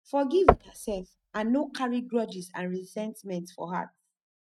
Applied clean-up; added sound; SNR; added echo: neural mask model RNNoise.